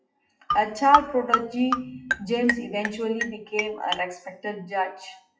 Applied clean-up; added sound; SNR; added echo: classical method WPE with log-MMSE.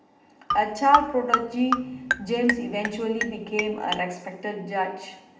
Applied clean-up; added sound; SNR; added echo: none; Marimba, xylophone; 3 dB; reverberation time 0.9 s.